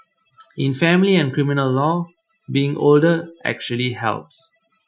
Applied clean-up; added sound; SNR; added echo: classical method Wiener filter.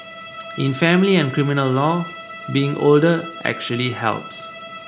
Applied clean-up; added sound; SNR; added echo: none; Bowed string instrument; 15 dB; none.